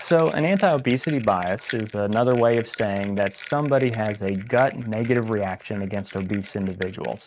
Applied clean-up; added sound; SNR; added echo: neural mask model RNNoise.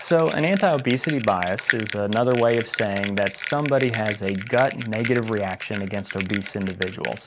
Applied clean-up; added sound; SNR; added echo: none; Bell; 10 dB; none.